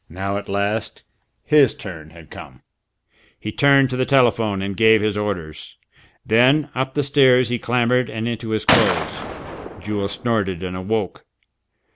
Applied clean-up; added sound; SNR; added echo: none; Gunshot, gunfire; 4 dB; none.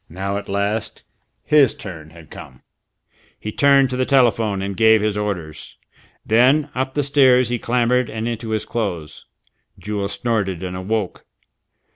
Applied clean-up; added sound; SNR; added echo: none; none; none; none.